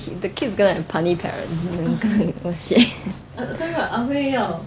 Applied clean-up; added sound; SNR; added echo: none; none; none; none.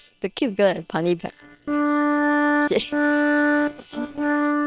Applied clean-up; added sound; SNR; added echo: neural separator model SepFormer WHAM!.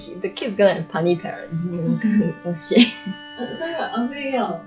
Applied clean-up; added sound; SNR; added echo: classical method log-MMSE.